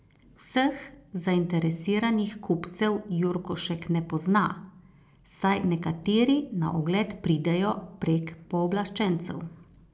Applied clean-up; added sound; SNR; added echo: none; none; none; none.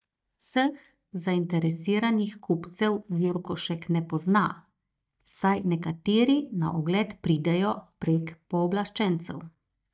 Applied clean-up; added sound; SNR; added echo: neural mask model DeepFilterNet 3.